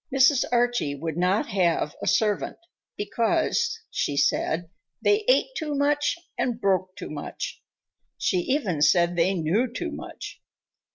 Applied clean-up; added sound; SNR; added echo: none; none; none; none.